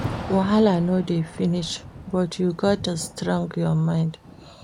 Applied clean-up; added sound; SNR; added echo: none; Thunder / Rain; 14 dB; none.